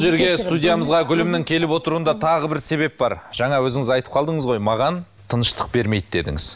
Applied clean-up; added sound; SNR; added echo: none; none; none; none.